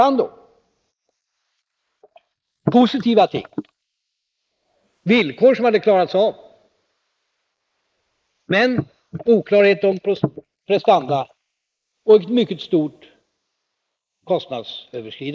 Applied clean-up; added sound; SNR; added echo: neural mask model Resemble Enhance denoiser.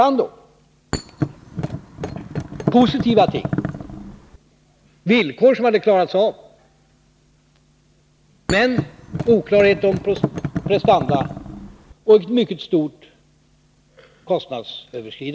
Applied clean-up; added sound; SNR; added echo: none; Thump, thud; 6 dB; none.